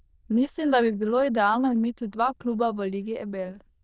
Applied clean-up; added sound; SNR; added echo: neural diffusion model UNIVERSE++.